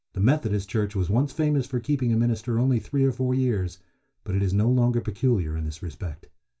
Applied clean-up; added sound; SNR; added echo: none; none; none; reverberation time 0.2 s.